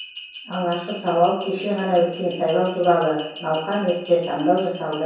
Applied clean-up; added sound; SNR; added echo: none; Bell; 17 dB; reverberation time 0.7 s.